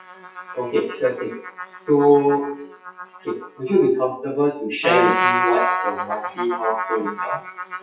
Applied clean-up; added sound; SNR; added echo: classical method WPE with log-MMSE.